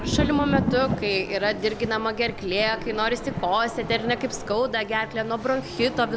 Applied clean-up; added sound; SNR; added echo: none; Thunder; 7 dB; none.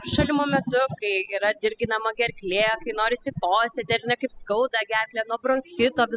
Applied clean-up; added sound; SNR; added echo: classical method spectral subtraction.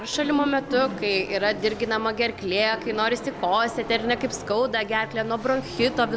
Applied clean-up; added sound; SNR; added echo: none; none; none; none.